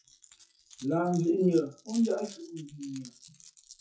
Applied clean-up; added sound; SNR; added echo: classical method WPE with log-MMSE.